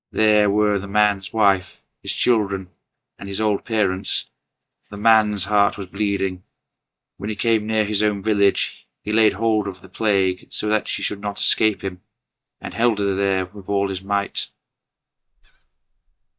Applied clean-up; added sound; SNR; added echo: neural mask model DeepFilterNet 3.